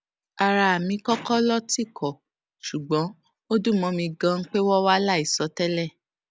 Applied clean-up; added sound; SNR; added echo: none; none; none; none.